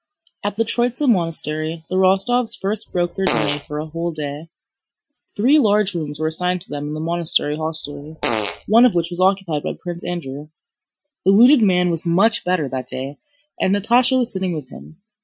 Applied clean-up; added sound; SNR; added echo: classical method Wiener filter.